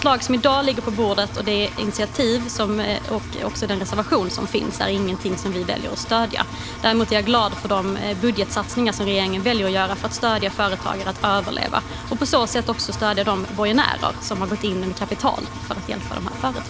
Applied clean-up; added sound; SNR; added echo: none; Engine; 10 dB; none.